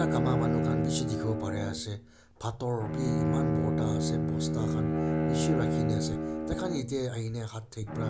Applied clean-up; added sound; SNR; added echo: none; Bowed string instrument; -4 dB; none.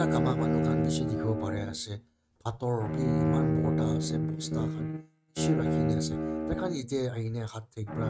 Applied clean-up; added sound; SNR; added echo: neural mask model RNNoise.